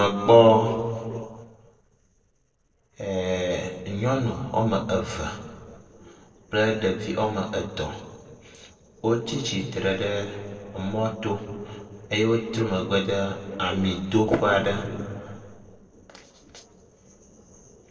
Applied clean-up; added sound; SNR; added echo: neural separator model SepFormer DNS4.